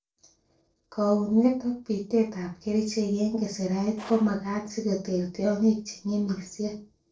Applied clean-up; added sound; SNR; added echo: neural separator model SepFormer DNS4.